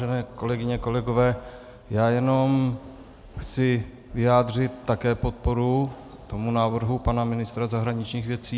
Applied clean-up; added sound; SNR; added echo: none; none; none; none.